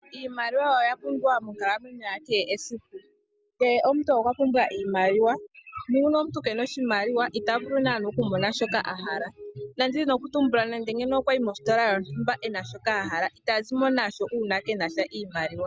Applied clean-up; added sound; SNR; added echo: none; none; none; none.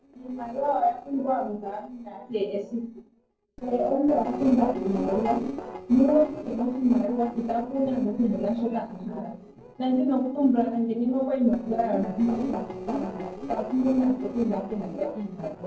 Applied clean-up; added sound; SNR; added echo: neural separator model SepFormer DNS4.